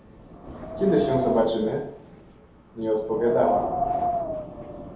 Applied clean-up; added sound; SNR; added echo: none; Wind; 4 dB; reverberation time 0.8 s.